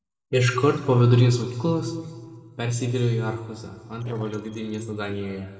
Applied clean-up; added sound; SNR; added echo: neural separator model SepFormer DNS4.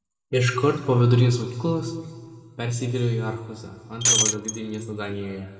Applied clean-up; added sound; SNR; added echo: none; Shatter; -1 dB; reverberation time 1.5 s.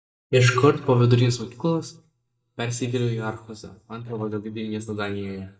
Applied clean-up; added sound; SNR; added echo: neural mask model DeepFilterNet 3.